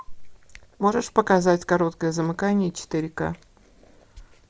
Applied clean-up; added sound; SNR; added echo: none; none; none; none.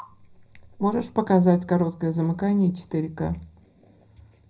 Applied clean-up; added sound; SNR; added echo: none; none; none; reverberation time 0.4 s.